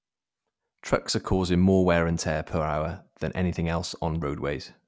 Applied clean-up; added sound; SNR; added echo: none; none; none; none.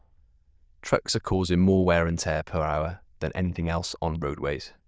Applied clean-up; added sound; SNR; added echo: neural diffusion model UNIVERSE++.